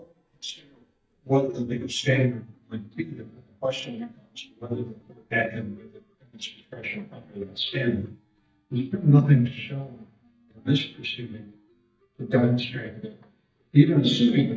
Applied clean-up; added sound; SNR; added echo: neural mask model DeepFilterNet 3.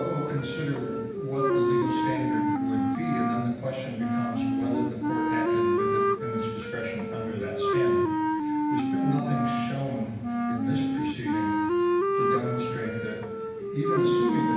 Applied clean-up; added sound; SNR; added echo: none; Wind instrument, woodwind instrument; -5 dB; reverberation time 0.9 s.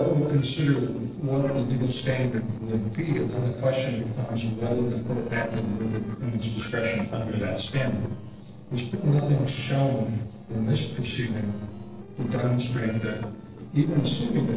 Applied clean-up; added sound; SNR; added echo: neural separator model SepFormer DNS4.